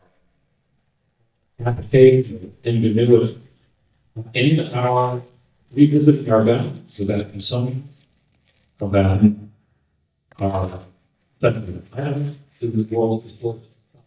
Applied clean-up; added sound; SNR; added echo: neural mask model DeepFilterNet 3.